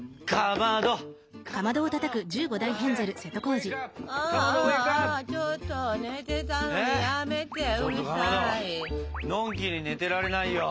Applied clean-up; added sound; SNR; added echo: none; none; none; none.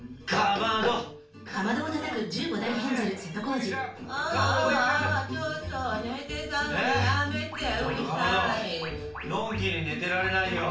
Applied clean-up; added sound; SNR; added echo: none; none; none; reverberation time 0.4 s.